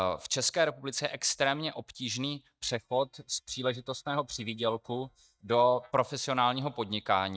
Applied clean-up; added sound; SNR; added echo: neural mask model DeepFilterNet 3.